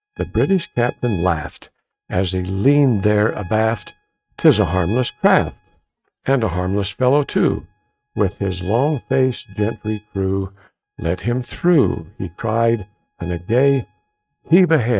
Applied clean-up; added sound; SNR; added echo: neural mask model RNNoise.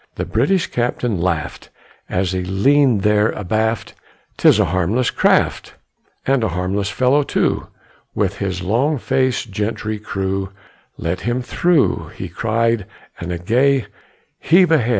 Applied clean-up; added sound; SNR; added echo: none; none; none; none.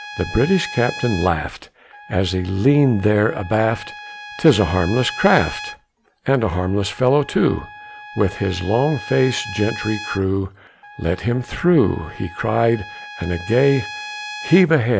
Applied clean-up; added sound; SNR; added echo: none; Trumpet; 15 dB; none.